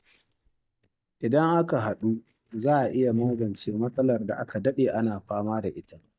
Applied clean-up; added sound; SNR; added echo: neural mask model DeepFilterNet 3.